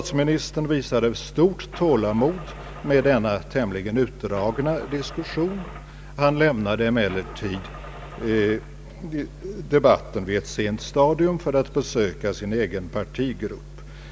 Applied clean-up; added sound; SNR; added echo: none; Engine starting / Car; 17 dB; none.